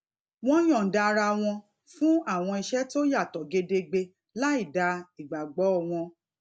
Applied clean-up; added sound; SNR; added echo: none; none; none; none.